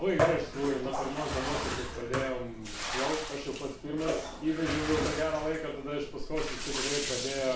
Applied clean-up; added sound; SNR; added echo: none; Bathtub (filling or washing); 2 dB; reverberation time 0.3 s.